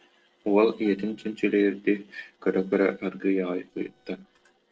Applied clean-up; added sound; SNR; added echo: neural separator model SepFormer DNS4.